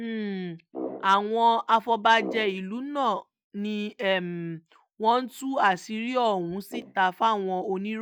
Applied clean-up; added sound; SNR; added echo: neural mask model DeepFilterNet 3.